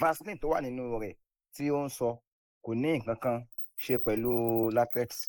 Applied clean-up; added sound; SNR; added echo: neural mask model Resemble Enhance denoiser.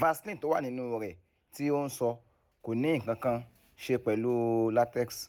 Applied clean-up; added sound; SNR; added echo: none; none; none; none.